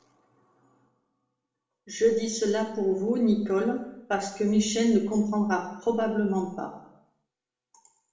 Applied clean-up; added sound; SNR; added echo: none; none; none; reverberation time 0.7 s.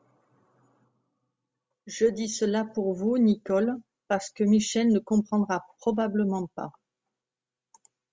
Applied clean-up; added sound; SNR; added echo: none; none; none; none.